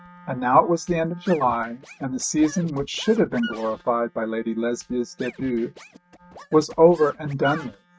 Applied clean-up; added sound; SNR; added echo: neural mask model RNNoise.